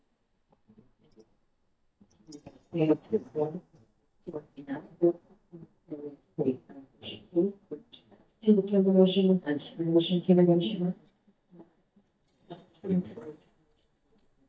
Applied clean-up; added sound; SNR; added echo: neural mask model DeepFilterNet 3.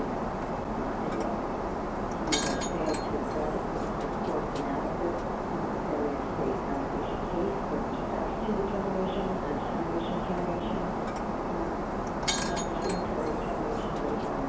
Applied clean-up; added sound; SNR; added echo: none; Shatter; -4 dB; reverberation time 0.7 s.